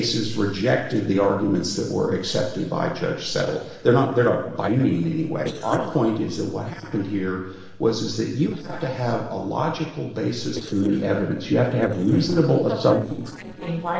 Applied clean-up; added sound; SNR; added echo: neural separator model SepFormer DNS4.